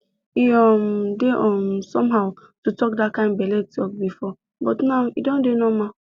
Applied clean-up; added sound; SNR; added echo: none; none; none; none.